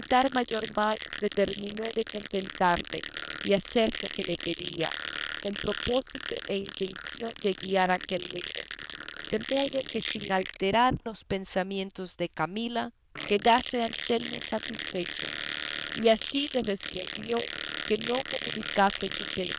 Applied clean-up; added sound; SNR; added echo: neural diffusion model UNIVERSE++.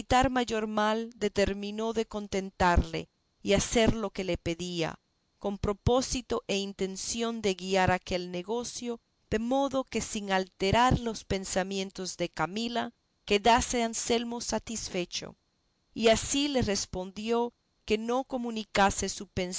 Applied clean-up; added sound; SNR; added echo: none; none; none; none.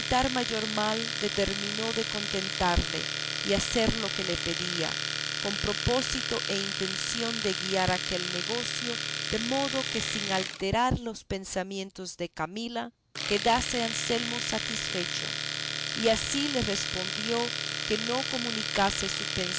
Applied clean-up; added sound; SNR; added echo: none; Domestic sounds, home sounds; 2 dB; none.